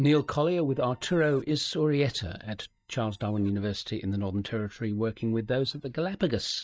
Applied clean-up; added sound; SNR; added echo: neural mask model DeepFilterNet 3.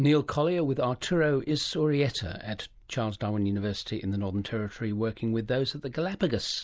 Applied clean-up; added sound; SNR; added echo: none; none; none; none.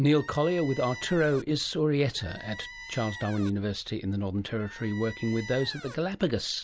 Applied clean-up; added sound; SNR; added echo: none; Squeak; 15 dB; none.